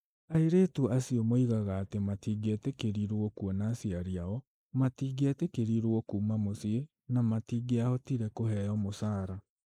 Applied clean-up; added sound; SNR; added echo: neural mask model Resemble Enhance denoiser.